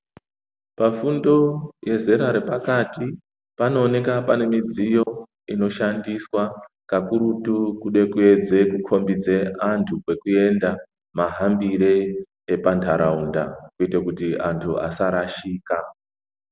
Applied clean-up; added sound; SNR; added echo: none; none; none; none.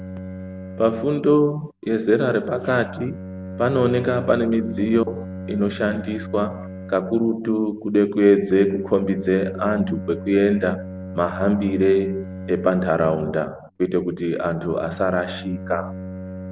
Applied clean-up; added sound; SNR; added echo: none; Bowed string instrument; 13 dB; none.